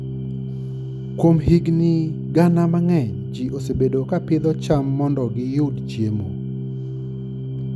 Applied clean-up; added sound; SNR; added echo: none; Organ; 7 dB; none.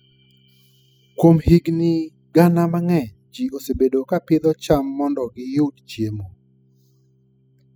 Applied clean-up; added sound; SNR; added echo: classical method spectral subtraction.